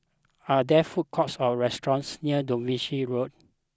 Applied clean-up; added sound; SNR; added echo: none; none; none; none.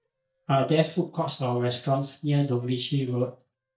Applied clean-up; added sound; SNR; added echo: neural mask model DeepFilterNet 3.